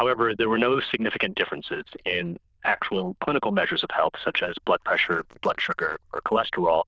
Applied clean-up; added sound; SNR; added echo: neural diffusion model UNIVERSE++.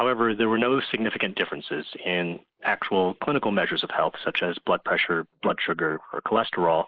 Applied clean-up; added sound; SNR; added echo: neural mask model Resemble Enhance denoiser.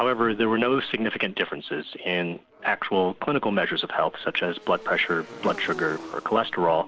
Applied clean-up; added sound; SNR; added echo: none; Motorcycle / Engine; 18 dB; none.